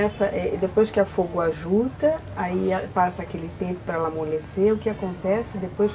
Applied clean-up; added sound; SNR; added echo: none; none; none; none.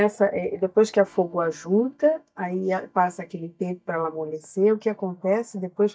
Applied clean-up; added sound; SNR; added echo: neural mask model DeepFilterNet 3.